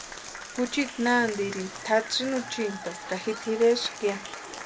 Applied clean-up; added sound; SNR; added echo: none; Applause / Crowd; 11 dB; none.